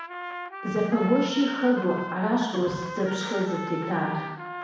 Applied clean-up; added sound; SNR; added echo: none; Trumpet; 10 dB; reverberation time 1.1 s.